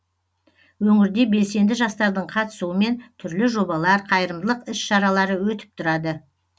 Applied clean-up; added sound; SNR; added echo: none; none; none; none.